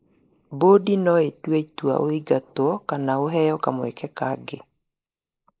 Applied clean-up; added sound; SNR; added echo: neural mask model Resemble Enhance denoiser.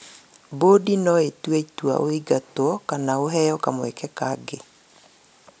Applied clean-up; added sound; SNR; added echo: none; none; none; none.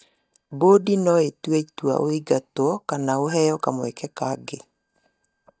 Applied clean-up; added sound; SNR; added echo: neural mask model DeepFilterNet 3.